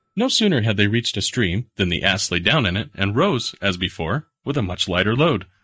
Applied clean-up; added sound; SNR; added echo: neural mask model DeepFilterNet 3.